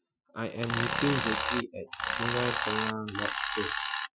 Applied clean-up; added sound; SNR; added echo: classical method Wiener filter.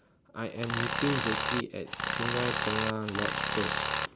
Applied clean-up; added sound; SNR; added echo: none; Tools; -3 dB; none.